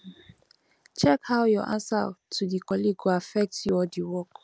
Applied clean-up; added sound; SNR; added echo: none; none; none; none.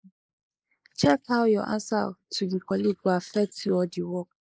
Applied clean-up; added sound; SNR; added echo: neural mask model Resemble Enhance denoiser.